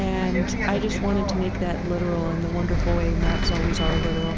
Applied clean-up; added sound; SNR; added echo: none; Bus; -2 dB; none.